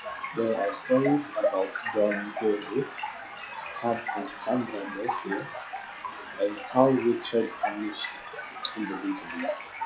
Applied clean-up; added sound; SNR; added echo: classical method log-MMSE.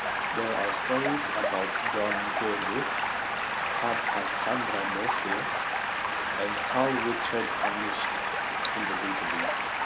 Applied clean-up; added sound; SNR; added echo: none; Stream; -5 dB; none.